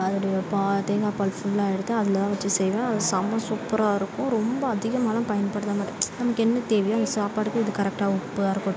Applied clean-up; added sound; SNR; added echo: none; none; none; none.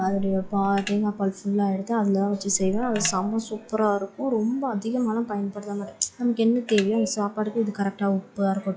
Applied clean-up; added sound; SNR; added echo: classical method log-MMSE.